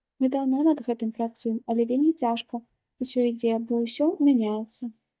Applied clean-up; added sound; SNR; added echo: neural mask model DeepFilterNet 3.